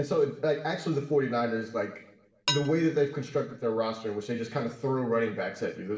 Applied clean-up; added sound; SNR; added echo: none; Dishes, pots, and pans; 11 dB; reverberation time 0.8 s.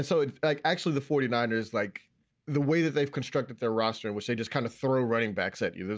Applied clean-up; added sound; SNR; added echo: none; none; none; none.